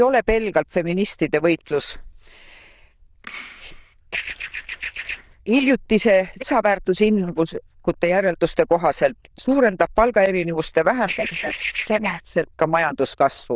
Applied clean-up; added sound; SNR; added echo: neural diffusion model UNIVERSE++.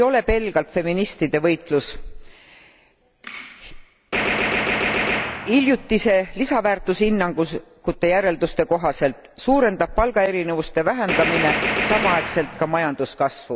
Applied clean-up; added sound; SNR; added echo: none; Gunshot, gunfire; 2 dB; none.